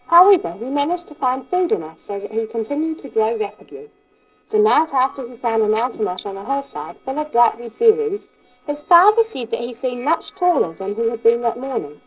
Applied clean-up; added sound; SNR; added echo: neural separator model SepFormer DNS4.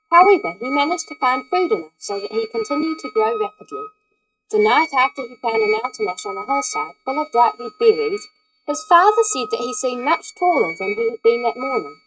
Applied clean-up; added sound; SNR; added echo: neural mask model RNNoise.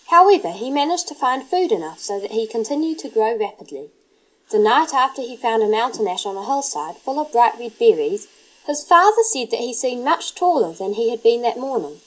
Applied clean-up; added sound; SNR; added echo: neural mask model Resemble Enhance denoiser.